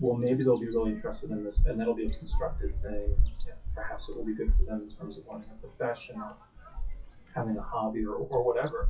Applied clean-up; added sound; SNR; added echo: classical method WPE with log-MMSE.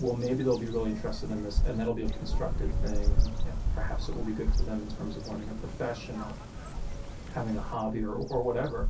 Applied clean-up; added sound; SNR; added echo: none; Bird vocalization, bird call, bird song; -3 dB; reverberation time 0.3 s.